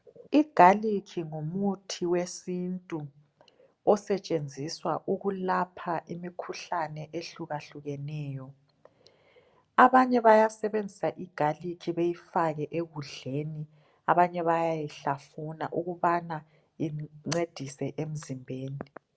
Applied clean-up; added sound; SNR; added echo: none; none; none; none.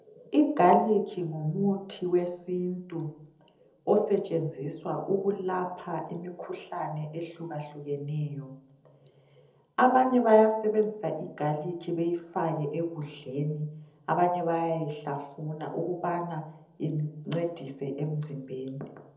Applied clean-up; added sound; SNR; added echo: none; none; none; reverberation time 0.8 s.